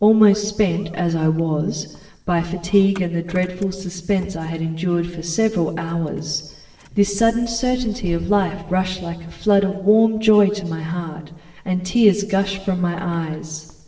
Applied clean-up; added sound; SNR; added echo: neural separator model SepFormer DNS4.